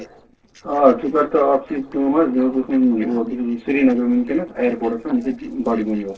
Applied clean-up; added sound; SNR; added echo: neural separator model SepFormer DNS4.